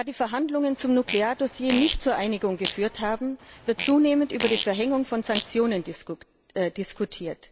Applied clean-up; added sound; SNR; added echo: none; Fart; 10 dB; none.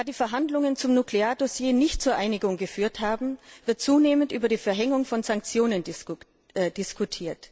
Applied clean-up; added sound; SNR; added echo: none; none; none; none.